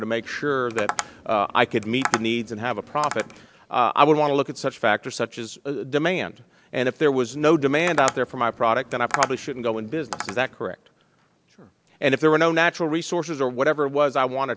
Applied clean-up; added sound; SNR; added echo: none; Tap; 10 dB; none.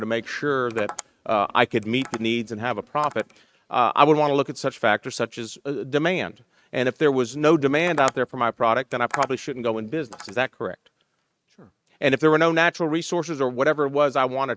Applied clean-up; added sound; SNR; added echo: neural mask model RNNoise.